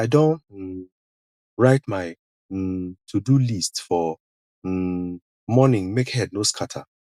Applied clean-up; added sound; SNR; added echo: none; none; none; none.